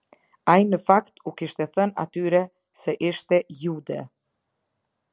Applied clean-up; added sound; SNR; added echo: none; none; none; none.